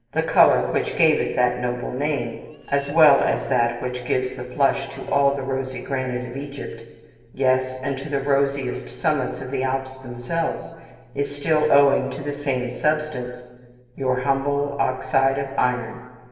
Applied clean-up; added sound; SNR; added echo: neural separator model SepFormer DNS4.